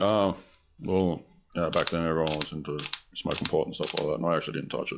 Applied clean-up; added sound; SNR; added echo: classical method log-MMSE.